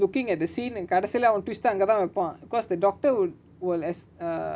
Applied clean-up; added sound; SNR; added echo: none; none; none; none.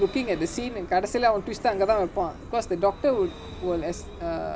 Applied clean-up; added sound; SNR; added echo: none; Vehicle; 14 dB; none.